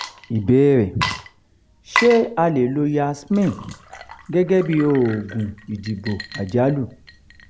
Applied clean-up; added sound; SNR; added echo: none; Water / Liquid; 12 dB; none.